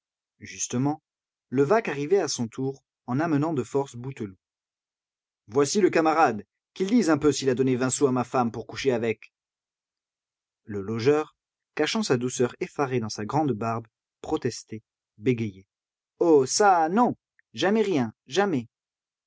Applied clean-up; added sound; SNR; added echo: none; none; none; none.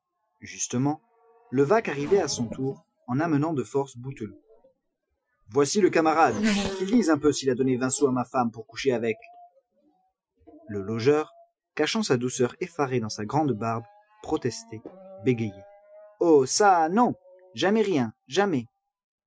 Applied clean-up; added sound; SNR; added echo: classical method Wiener filter.